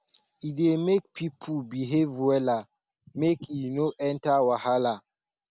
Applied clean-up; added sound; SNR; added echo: none; none; none; none.